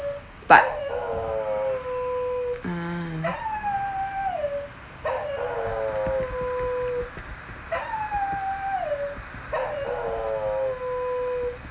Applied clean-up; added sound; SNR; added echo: none; Dog; -2 dB; none.